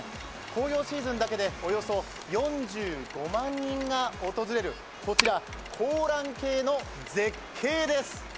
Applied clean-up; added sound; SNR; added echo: none; Mechanisms; 10 dB; none.